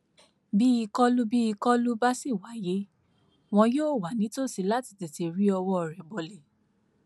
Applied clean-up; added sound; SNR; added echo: none; none; none; none.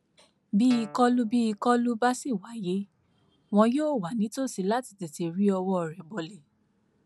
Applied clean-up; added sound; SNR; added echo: none; Guitar; 18 dB; none.